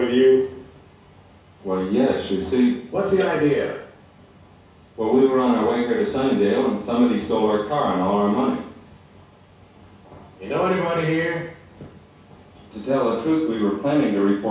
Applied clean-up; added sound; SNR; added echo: none; Cowbell; 15 dB; reverberation time 0.6 s.